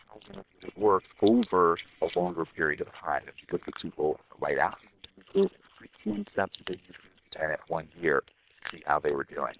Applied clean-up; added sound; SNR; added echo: neural separator model SepFormer WHAM!.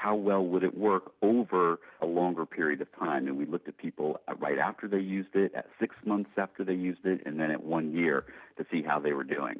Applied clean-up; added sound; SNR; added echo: none; none; none; none.